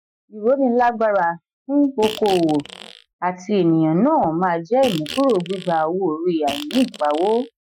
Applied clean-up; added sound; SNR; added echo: classical method Wiener filter.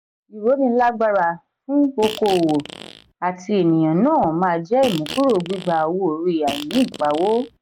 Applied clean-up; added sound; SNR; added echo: none; Fart; 13 dB; none.